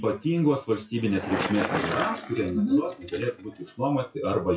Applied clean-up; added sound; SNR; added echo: classical method WPE with log-MMSE.